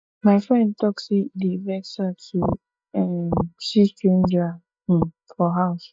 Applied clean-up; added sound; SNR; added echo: neural mask model DeepFilterNet 3.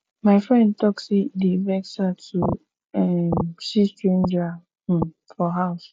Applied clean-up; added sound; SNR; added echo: none; none; none; none.